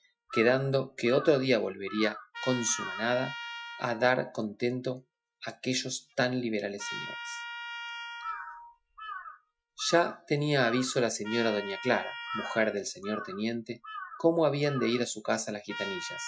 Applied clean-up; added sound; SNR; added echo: classical method Wiener filter.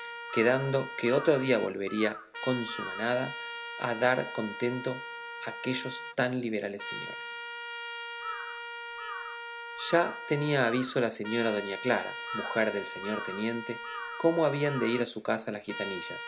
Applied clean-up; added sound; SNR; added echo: none; Bird vocalization, bird call, bird song / Crow + Trumpet; 9 dB; none.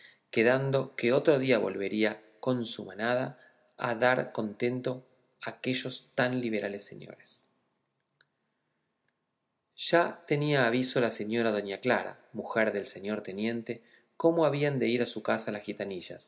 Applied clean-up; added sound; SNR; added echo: none; none; none; none.